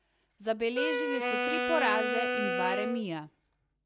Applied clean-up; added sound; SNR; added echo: none; Wind instrument, woodwind instrument; -1 dB; none.